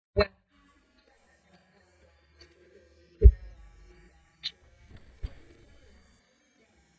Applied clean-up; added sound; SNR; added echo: neural mask model DeepFilterNet 3.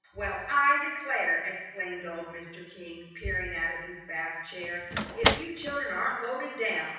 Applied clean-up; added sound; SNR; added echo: none; Slam; -1 dB; reverberation time 1.1 s.